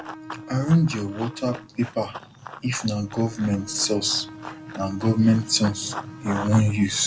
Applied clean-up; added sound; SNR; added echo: none; Bowed string instrument + Run; 14 dB; none.